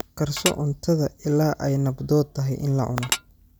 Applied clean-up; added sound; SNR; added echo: none; Tap / Dishes, pots, and pans; 4 dB; none.